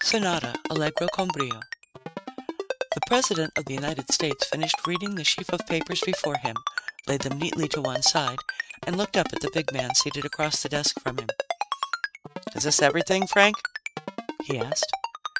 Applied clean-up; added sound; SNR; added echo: neural mask model RNNoise.